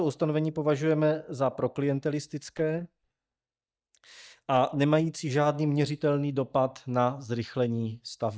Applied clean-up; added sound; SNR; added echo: neural mask model DeepFilterNet 3.